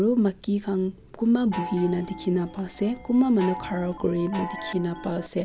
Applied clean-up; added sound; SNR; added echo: none; Chime; 12 dB; none.